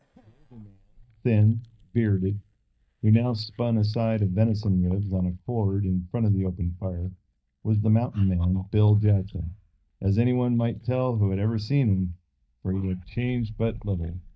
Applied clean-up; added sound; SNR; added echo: neural mask model DeepFilterNet 3.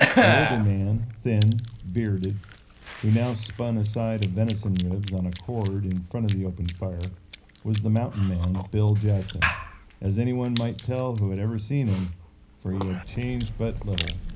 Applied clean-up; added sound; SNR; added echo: none; Chewing, mastication / Cough; 6 dB; reverberation time 0.4 s.